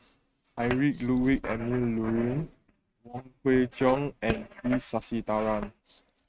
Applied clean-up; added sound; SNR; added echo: neural mask model RNNoise.